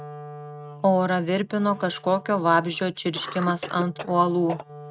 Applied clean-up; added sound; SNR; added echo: neural mask model RNNoise.